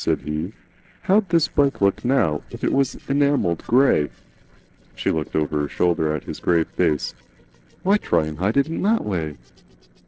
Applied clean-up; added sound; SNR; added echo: neural separator model SepFormer DNS4.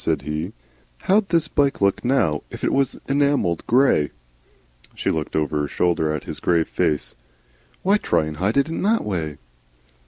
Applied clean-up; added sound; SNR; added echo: none; none; none; none.